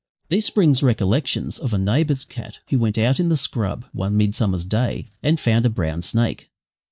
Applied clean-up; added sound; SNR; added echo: neural mask model DeepFilterNet 3.